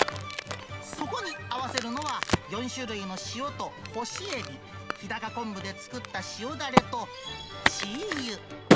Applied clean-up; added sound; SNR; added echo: none; Crack; -4 dB; none.